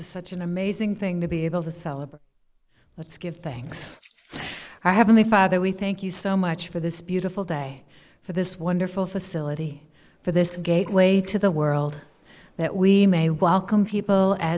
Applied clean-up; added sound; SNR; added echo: neural mask model Resemble Enhance denoiser.